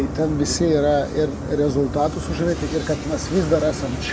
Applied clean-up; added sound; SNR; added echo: none; none; none; none.